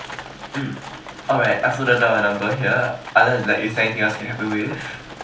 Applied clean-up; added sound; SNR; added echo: none; Livestock, farm animals, working animals; 15 dB; reverberation time 0.3 s.